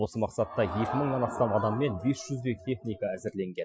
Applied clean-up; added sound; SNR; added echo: classical method Wiener filter.